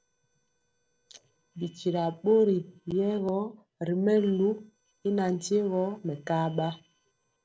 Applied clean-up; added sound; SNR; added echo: neural separator model SepFormer DNS4.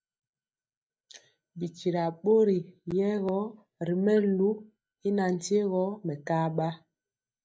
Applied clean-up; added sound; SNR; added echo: neural mask model DeepFilterNet 3.